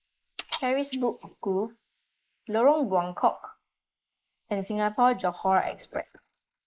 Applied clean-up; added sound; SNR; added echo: neural mask model Resemble Enhance denoiser.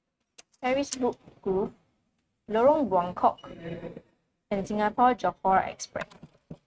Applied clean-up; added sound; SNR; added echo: neural mask model RNNoise.